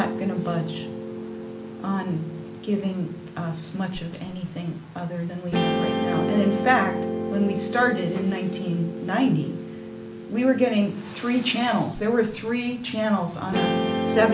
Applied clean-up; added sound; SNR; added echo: none; Guitar; 5 dB; none.